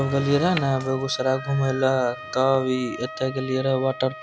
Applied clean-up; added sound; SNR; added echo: none; Glass + Trumpet; 14 dB; none.